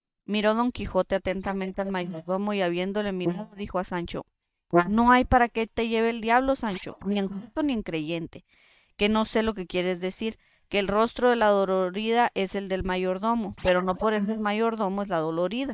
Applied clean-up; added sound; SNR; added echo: neural mask model DeepFilterNet 3.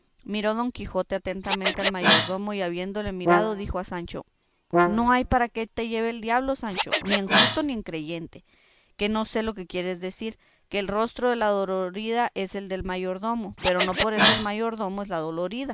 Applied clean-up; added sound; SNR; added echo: none; Brass instrument + Scratching (performance technique); 0 dB; none.